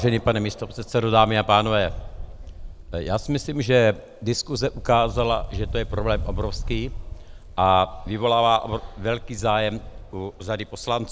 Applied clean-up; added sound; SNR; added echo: none; Wind; 11 dB; none.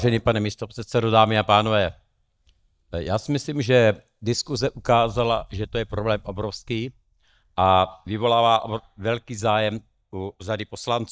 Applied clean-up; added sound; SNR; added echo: neural mask model DeepFilterNet 3.